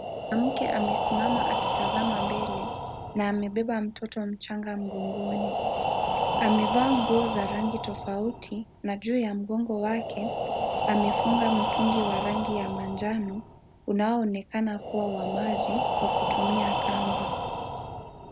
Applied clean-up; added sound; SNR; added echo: none; Breathing; 0 dB; none.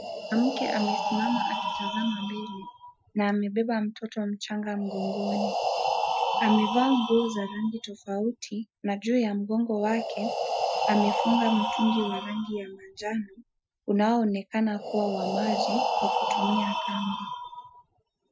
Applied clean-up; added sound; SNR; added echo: classical method Wiener filter.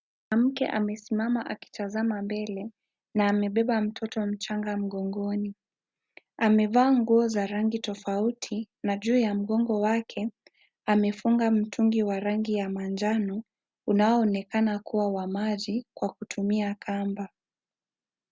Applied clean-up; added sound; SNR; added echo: none; none; none; none.